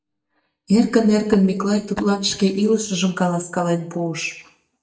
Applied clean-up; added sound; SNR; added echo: neural mask model DeepFilterNet 3.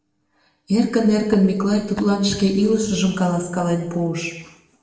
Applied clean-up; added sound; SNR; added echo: neural separator model SepFormer DNS4.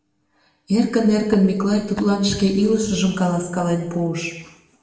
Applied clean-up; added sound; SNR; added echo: none; Tap; 18 dB; reverberation time 0.9 s.